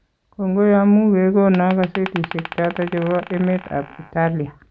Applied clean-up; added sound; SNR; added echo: none; Glass; 15 dB; none.